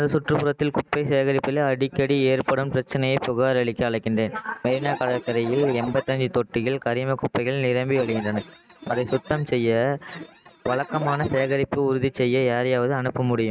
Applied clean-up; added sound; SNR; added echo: neural mask model RNNoise.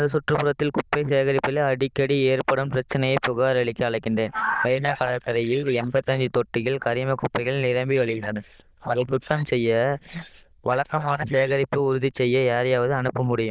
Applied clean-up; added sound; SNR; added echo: neural diffusion model UNIVERSE++.